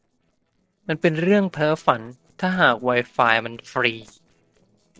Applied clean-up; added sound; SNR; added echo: neural separator model SepFormer DNS4.